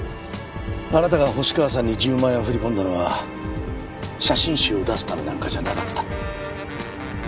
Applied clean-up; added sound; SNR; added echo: none; none; none; none.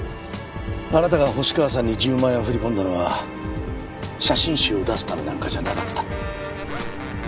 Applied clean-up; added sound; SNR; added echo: none; Zipper (clothing); 11 dB; none.